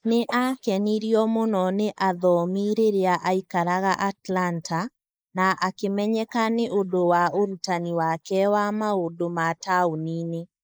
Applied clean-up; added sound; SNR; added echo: neural mask model Resemble Enhance denoiser.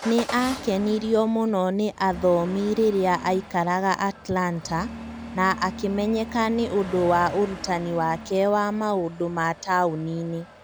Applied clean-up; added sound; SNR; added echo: none; Engine starting / Accelerating, revving, vroom / Motor vehicle (road); 14 dB; none.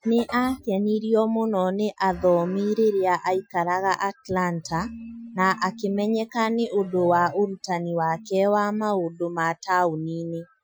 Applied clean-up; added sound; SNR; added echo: classical method Wiener filter.